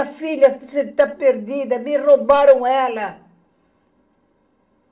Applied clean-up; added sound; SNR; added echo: none; none; none; reverberation time 0.4 s.